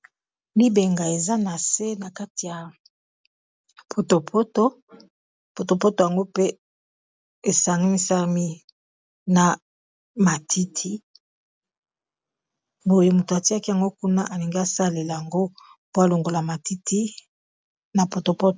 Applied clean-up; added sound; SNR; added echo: none; none; none; none.